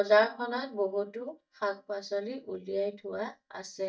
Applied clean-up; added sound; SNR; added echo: neural mask model DeepFilterNet 3.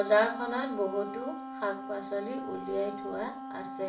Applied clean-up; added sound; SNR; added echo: none; Wind instrument, woodwind instrument; 8 dB; reverberation time 0.4 s.